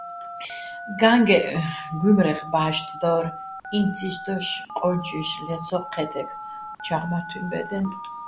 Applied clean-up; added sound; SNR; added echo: none; Telephone; 12 dB; none.